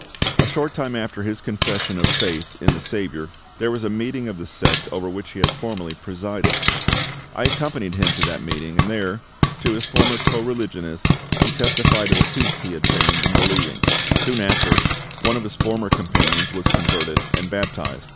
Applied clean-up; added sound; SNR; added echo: none; Frying (food); -4 dB; none.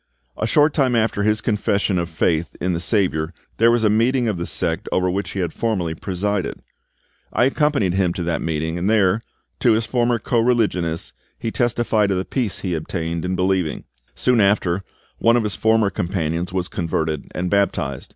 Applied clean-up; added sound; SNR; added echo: none; none; none; none.